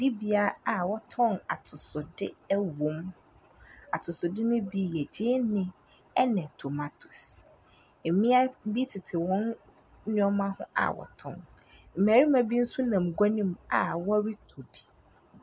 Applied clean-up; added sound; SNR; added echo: none; none; none; none.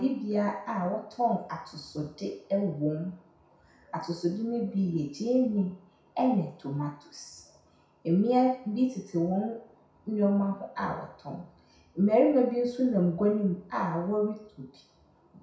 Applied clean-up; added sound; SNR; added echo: none; none; none; reverberation time 0.6 s.